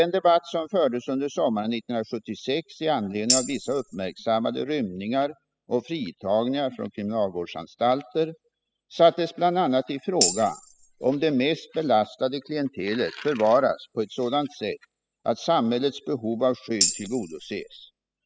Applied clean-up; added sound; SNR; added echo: classical method spectral subtraction.